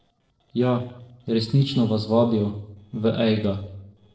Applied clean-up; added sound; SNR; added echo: neural separator model SepFormer DNS4.